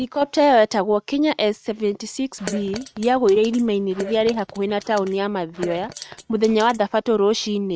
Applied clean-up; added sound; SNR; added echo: neural mask model RNNoise.